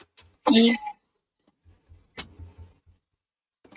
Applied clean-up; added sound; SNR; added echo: neural mask model RNNoise.